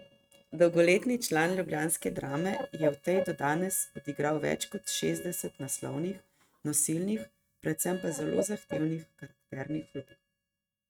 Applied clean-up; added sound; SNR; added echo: neural mask model RNNoise.